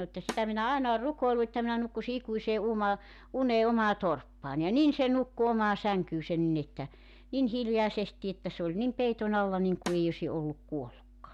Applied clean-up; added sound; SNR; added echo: none; Snare drum; 16 dB; none.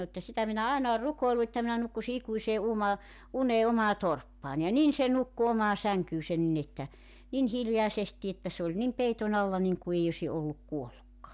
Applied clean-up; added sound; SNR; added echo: none; none; none; none.